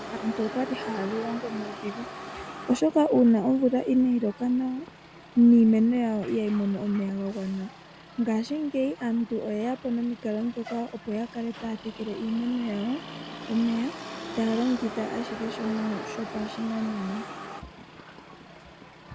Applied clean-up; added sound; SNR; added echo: none; Motor vehicle (road); 13 dB; none.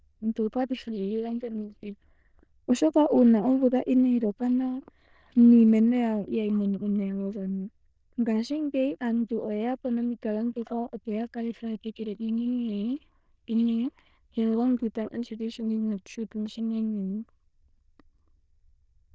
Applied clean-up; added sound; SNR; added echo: neural diffusion model UNIVERSE++.